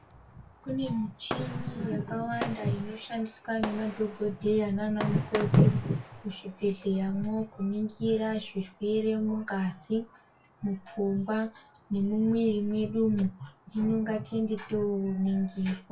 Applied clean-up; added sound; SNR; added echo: none; Fireworks; 16 dB; reverberation time 0.2 s.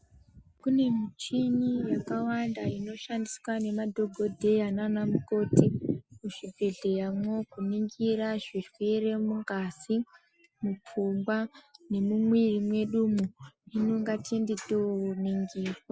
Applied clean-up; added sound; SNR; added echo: none; none; none; none.